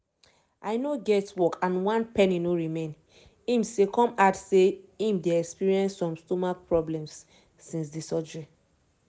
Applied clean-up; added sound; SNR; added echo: none; none; none; none.